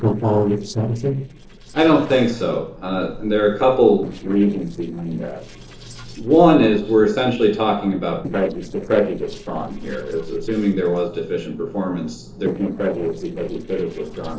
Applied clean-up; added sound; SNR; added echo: neural separator model SepFormer DNS4.